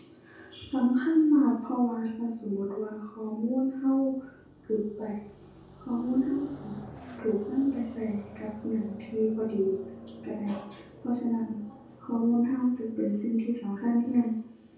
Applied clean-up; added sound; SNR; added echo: none; Car passing by; 20 dB; reverberation time 0.6 s.